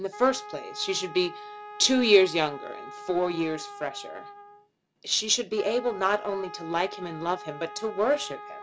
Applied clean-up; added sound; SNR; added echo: none; Wind instrument, woodwind instrument; 15 dB; none.